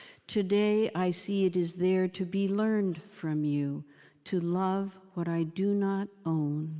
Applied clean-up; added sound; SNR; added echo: none; none; none; none.